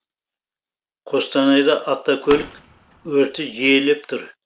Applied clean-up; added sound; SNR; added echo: none; Fireworks; 15 dB; none.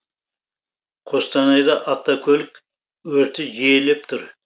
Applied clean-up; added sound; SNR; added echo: none; none; none; none.